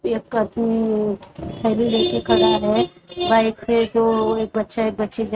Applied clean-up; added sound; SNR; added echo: neural mask model RNNoise.